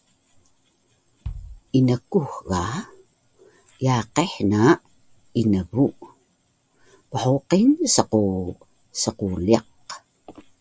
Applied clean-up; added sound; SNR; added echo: none; Bass drum; 17 dB; none.